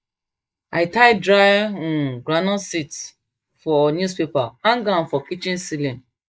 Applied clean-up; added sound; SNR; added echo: neural mask model Resemble Enhance denoiser.